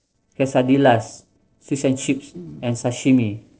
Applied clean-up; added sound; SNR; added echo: neural separator model SepFormer DNS4.